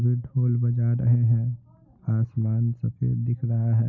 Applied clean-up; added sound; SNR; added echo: none; none; none; none.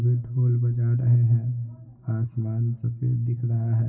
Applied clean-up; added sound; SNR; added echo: none; none; none; reverberation time 2.4 s.